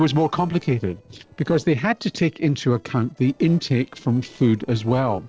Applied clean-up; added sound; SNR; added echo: neural separator model SepFormer DNS4.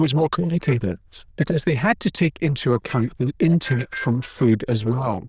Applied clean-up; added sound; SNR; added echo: neural diffusion model UNIVERSE++.